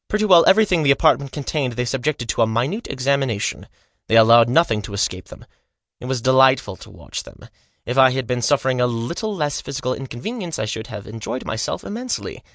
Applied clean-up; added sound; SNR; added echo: none; none; none; none.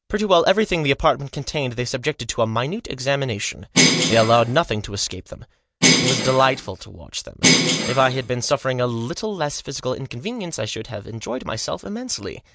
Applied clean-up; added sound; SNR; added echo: none; Bell; -3 dB; none.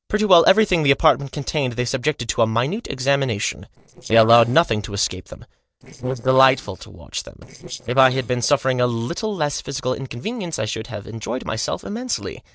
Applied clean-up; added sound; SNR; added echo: neural separator model SepFormer DNS4.